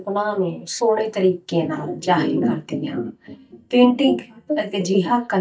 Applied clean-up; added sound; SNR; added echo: neural mask model DeepFilterNet 3.